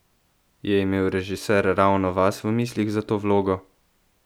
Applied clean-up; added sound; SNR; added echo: none; none; none; none.